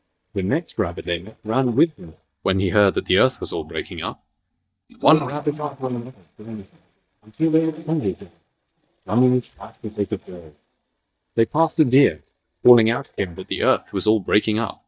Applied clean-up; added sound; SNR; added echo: neural mask model DeepFilterNet 3.